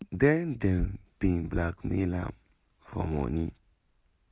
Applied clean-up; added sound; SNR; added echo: none; none; none; none.